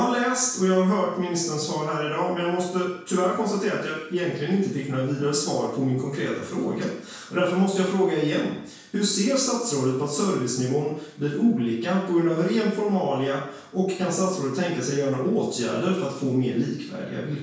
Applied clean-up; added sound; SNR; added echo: none; none; none; reverberation time 0.6 s.